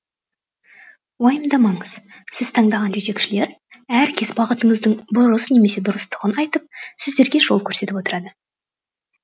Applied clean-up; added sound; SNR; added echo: none; none; none; none.